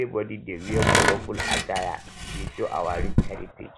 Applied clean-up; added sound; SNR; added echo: none; Tools; -5 dB; none.